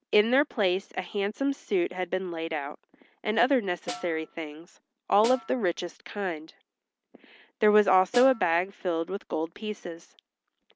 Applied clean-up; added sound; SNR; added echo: none; Snare drum; 14 dB; none.